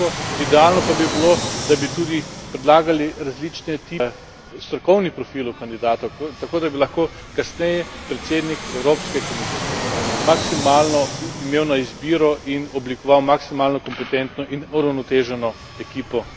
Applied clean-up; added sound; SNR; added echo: none; Fixed-wing aircraft, airplane; 9 dB; none.